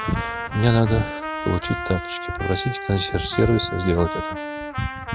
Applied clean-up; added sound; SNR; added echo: none; Trumpet; 7 dB; none.